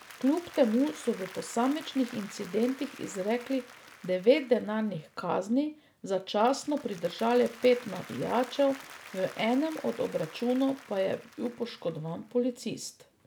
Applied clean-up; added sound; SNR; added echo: none; Applause; 20 dB; none.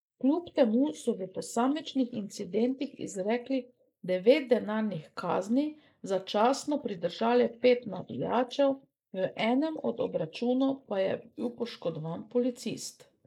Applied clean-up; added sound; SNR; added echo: neural mask model Resemble Enhance denoiser.